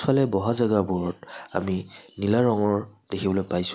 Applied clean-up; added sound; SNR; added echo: none; none; none; none.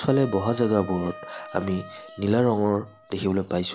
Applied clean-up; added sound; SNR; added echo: none; Wind instrument, woodwind instrument; 17 dB; none.